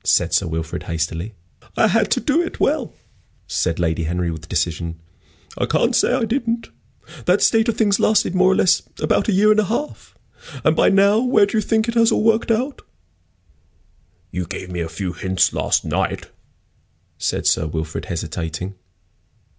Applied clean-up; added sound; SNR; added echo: none; none; none; none.